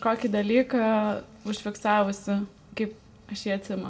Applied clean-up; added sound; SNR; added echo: none; none; none; reverberation time 0.3 s.